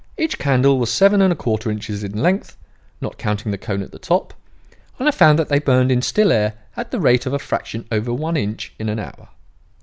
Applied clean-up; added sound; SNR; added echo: none; none; none; none.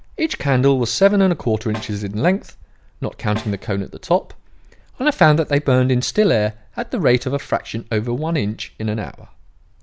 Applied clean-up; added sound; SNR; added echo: none; Snare drum; 17 dB; none.